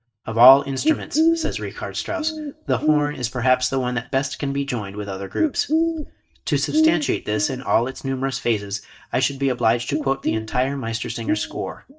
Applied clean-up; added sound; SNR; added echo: neural mask model DeepFilterNet 3.